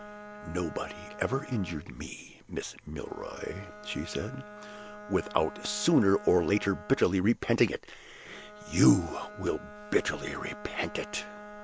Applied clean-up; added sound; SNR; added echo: none; Bowed string instrument; 16 dB; none.